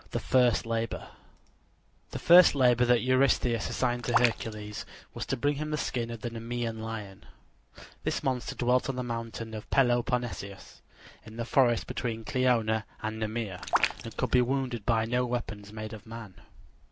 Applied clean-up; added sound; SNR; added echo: none; Raindrop; 5 dB; none.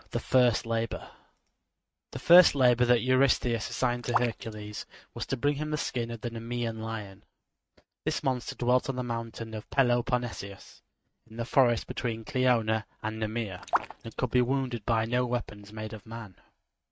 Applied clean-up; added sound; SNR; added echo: neural mask model RNNoise.